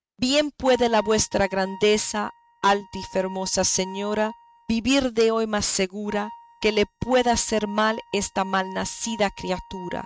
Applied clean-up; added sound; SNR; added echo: neural mask model RNNoise.